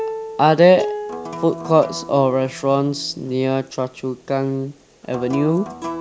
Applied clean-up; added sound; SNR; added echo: none; Acoustic guitar; 12 dB; none.